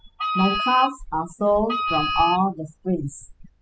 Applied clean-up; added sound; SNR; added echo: classical method spectral subtraction.